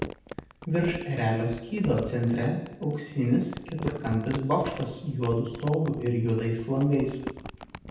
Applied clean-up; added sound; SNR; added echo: none; Crumpling, crinkling; 13 dB; reverberation time 0.9 s.